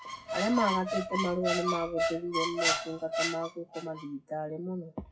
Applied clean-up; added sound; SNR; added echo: classical method WPE with log-MMSE.